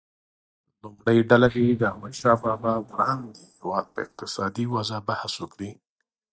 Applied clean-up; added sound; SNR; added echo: neural mask model DeepFilterNet 3.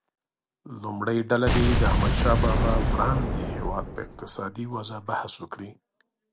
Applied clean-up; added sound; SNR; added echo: none; Boom; -4 dB; none.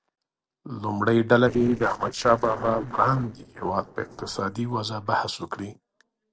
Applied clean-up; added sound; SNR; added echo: neural separator model SepFormer DNS4.